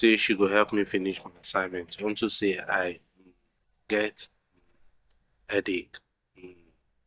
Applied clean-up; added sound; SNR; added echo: neural mask model DeepFilterNet 3.